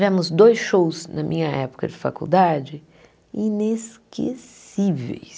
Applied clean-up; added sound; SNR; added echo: none; none; none; none.